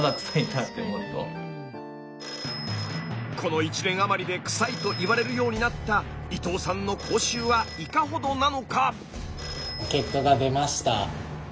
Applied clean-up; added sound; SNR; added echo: none; Telephone; 14 dB; none.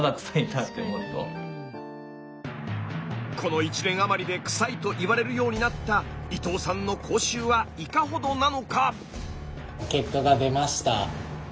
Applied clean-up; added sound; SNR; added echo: none; none; none; none.